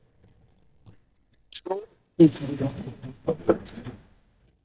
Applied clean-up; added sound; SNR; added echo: neural mask model DeepFilterNet 3.